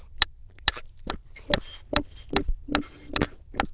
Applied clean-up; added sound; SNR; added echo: neural diffusion model UNIVERSE++.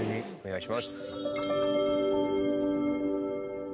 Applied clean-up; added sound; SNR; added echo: none; none; none; none.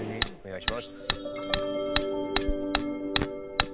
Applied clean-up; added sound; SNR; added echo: none; Hammer; 0 dB; none.